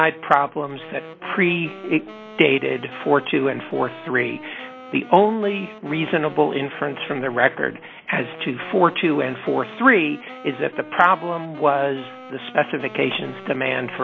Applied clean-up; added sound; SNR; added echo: none; Wind instrument, woodwind instrument; 18 dB; none.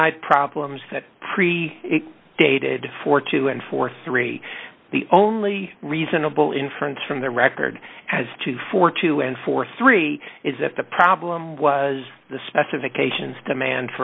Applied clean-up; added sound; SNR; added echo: none; none; none; none.